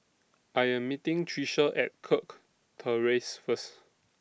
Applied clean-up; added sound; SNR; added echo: none; none; none; none.